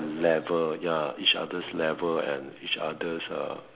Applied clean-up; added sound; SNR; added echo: none; none; none; none.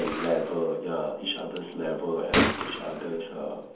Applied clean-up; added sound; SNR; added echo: none; Gunshot, gunfire; 2 dB; reverberation time 0.6 s.